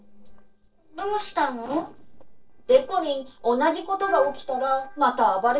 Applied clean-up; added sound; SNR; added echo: neural separator model SepFormer DNS4.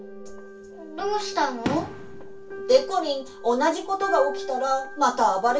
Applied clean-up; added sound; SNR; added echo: none; Fireworks; 16 dB; reverberation time 0.3 s.